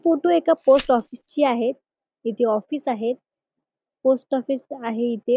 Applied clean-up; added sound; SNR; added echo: none; Glass; 18 dB; none.